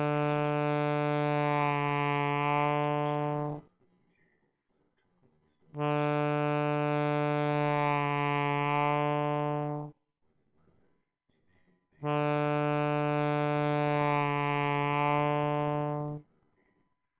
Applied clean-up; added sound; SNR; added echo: neural separator model SepFormer WHAMR!.